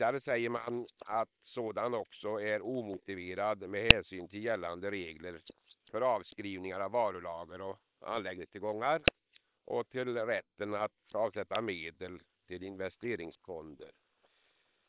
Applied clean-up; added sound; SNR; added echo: neural separator model SepFormer WHAM!.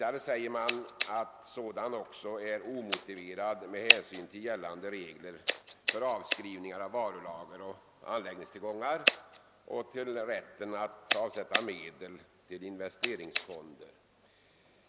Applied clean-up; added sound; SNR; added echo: none; Scissors; 0 dB; none.